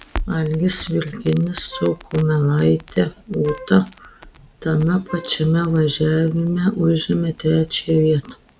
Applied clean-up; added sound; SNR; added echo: none; Wind instrument, woodwind instrument + Crackle; 17 dB; none.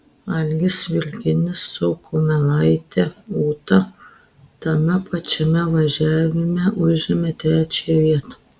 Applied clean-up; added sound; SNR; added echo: none; none; none; none.